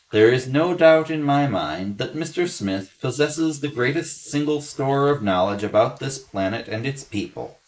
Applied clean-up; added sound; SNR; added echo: neural mask model Resemble Enhance denoiser.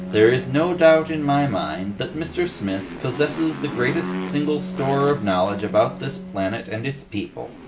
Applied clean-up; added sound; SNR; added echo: none; Motorcycle + Bowed string instrument; 11 dB; none.